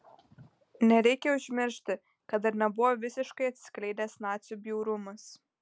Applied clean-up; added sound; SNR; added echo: none; none; none; none.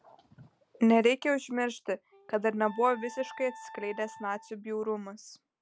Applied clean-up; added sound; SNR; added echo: none; Wind instrument, woodwind instrument; 19 dB; none.